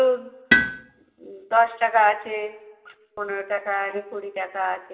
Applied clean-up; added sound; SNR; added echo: none; Tools; 3 dB; reverberation time 0.9 s.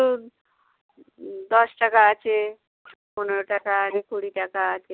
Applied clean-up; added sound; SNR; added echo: none; none; none; none.